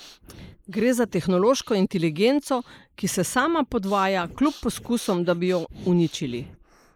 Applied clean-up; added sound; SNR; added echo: neural mask model Resemble Enhance denoiser.